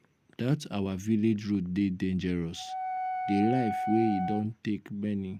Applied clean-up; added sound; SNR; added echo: none; Wind instrument, woodwind instrument; 4 dB; none.